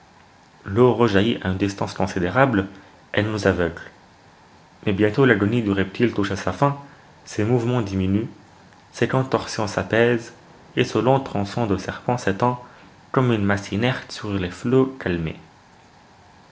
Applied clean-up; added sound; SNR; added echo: none; none; none; none.